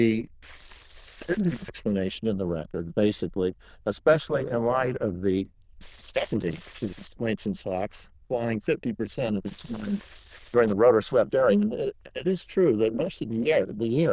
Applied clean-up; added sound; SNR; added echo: neural diffusion model UNIVERSE++.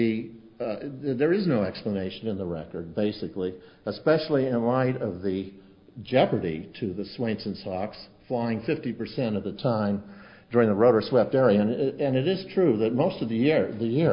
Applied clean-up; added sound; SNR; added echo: none; none; none; none.